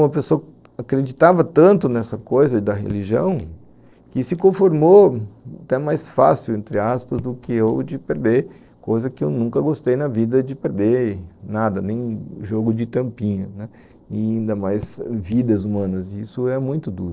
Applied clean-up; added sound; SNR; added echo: neural separator model SepFormer DNS4.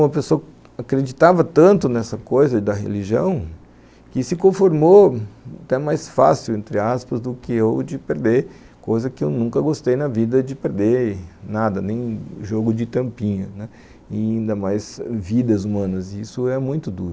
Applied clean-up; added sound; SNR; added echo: none; none; none; none.